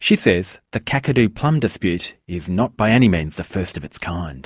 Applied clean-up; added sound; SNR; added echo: none; none; none; none.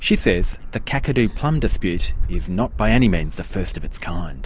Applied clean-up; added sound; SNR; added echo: none; Gull, seagull; 1 dB; none.